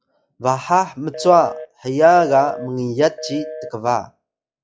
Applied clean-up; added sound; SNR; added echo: classical method log-MMSE.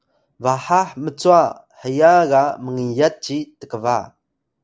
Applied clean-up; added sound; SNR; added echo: none; none; none; none.